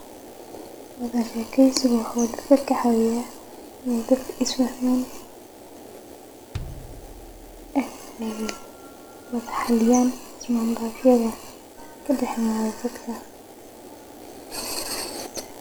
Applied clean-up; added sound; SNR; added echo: none; Bass drum; 14 dB; none.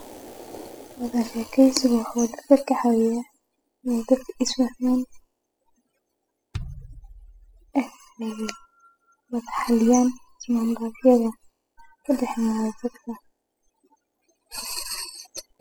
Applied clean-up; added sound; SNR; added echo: classical method spectral subtraction.